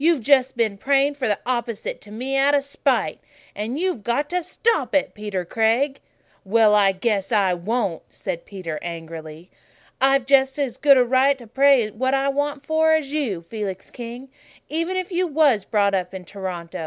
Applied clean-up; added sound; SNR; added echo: none; none; none; none.